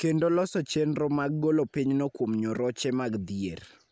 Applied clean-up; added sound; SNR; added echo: none; none; none; none.